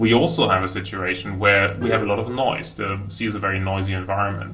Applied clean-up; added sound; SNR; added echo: none; Bowed string instrument; 15 dB; reverberation time 0.2 s.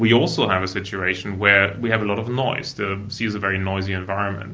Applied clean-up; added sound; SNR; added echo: none; none; none; none.